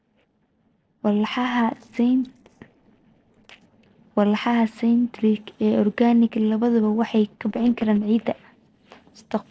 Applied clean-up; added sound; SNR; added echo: neural separator model SepFormer DNS4.